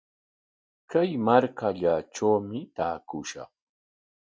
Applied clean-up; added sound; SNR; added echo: none; none; none; none.